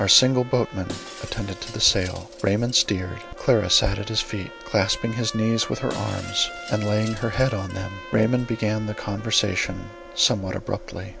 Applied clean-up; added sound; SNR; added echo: none; Shatter + Trumpet; 16 dB; none.